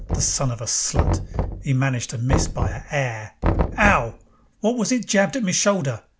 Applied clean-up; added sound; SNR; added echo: none; Knock; 3 dB; none.